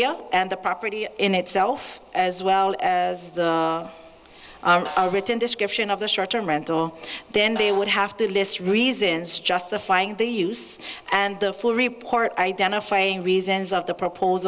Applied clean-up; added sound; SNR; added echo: none; Snare drum; 20 dB; none.